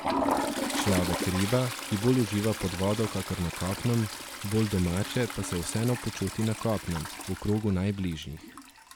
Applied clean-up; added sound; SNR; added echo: none; Toilet flush; 6 dB; none.